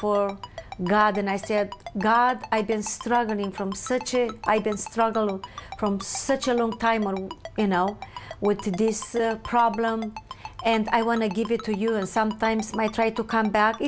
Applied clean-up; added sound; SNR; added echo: none; Ringtone; 16 dB; none.